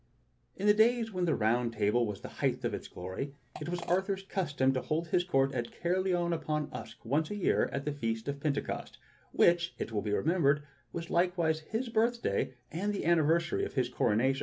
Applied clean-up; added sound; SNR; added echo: none; Fart; 16 dB; none.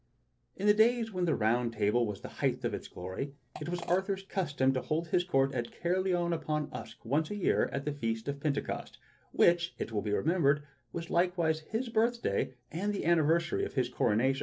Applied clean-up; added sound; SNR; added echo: neural separator model SepFormer DNS4.